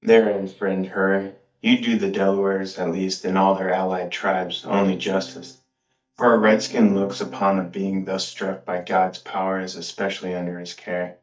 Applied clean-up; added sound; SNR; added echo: neural mask model DeepFilterNet 3.